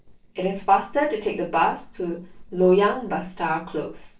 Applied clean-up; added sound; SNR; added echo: neural separator model SepFormer DNS4.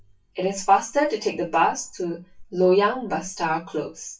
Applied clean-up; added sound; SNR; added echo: classical method WPE with log-MMSE.